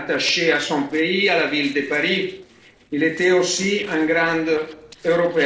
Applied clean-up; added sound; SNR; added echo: neural separator model SepFormer DNS4.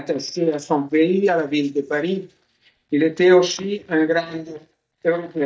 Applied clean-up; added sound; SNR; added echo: neural mask model DeepFilterNet 3.